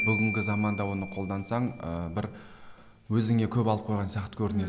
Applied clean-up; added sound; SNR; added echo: none; Marimba, xylophone; 11 dB; none.